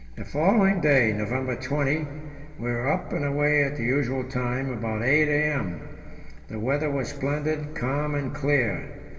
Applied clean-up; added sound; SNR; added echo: none; none; none; reverberation time 2.1 s.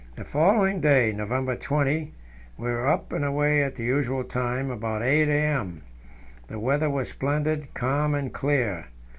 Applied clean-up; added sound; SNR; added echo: none; none; none; none.